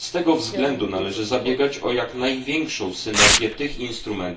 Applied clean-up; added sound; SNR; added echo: none; Tearing; 3 dB; reverberation time 0.3 s.